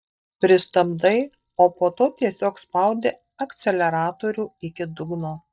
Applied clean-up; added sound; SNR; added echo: neural mask model DeepFilterNet 3.